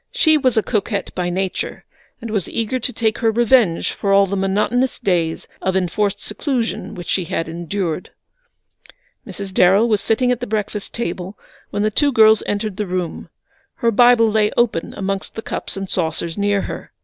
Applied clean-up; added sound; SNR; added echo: none; none; none; none.